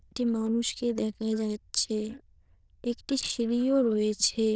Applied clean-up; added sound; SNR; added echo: neural diffusion model UNIVERSE++.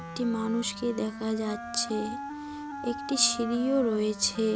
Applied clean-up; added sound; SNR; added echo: none; Wind instrument, woodwind instrument; 10 dB; none.